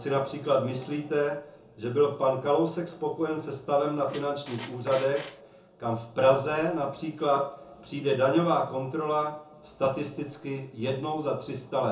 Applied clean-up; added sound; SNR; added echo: none; Squeak; 13 dB; reverberation time 0.6 s.